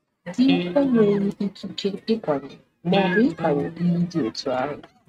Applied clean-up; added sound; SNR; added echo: neural mask model RNNoise.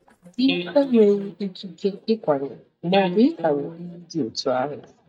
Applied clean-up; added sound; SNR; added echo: neural mask model DeepFilterNet 3.